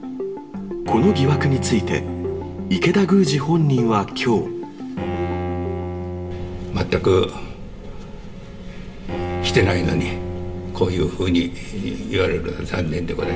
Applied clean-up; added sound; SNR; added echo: none; Bowed string instrument; 8 dB; reverberation time 0.7 s.